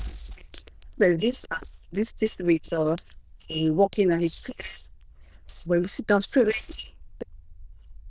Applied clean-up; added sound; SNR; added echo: neural diffusion model UNIVERSE++.